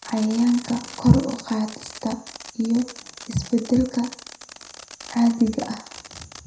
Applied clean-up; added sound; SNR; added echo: none; Fireworks; 17 dB; reverberation time 0.5 s.